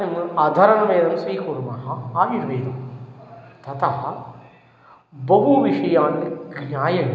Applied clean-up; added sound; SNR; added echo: none; none; none; none.